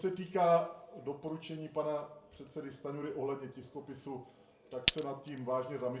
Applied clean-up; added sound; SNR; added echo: none; Glass; -4 dB; reverberation time 0.4 s.